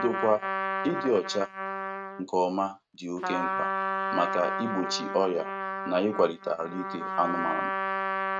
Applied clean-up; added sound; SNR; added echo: neural mask model RNNoise.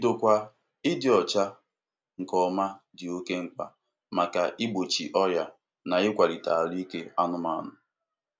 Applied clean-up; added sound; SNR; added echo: none; none; none; none.